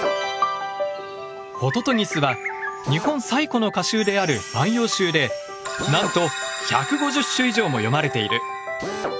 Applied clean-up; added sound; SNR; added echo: none; Drill; 16 dB; none.